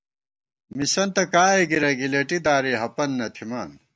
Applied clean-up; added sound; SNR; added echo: none; none; none; none.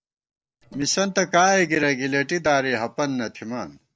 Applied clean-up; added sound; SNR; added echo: neural separator model SepFormer DNS4.